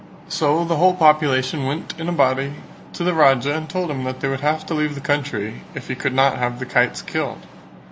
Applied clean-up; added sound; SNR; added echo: none; none; none; none.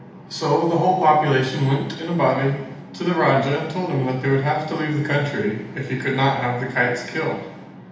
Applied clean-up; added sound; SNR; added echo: none; none; none; reverberation time 0.8 s.